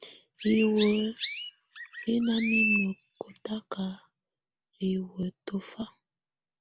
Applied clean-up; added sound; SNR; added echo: none; Chirp, tweet; 2 dB; none.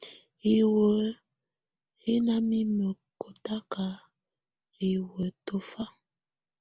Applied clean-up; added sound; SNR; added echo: none; none; none; none.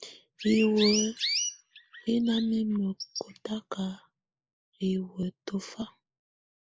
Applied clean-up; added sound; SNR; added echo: neural mask model Resemble Enhance denoiser.